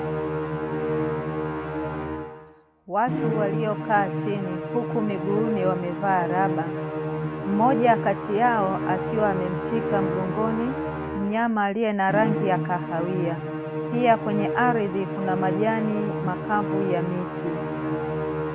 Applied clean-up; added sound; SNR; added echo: none; Musical instrument; 2 dB; none.